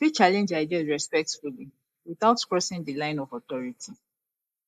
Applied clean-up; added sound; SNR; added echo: neural mask model Resemble Enhance denoiser.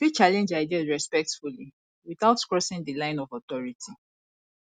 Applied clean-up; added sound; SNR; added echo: none; none; none; none.